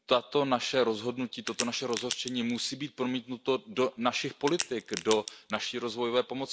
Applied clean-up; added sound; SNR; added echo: none; Crack; 9 dB; none.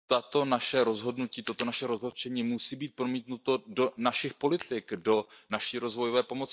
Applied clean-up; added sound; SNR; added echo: neural mask model DeepFilterNet 3.